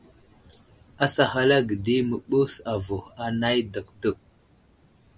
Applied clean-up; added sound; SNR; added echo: none; none; none; none.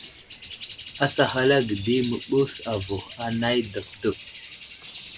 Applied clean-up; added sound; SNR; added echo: none; Bird; 15 dB; none.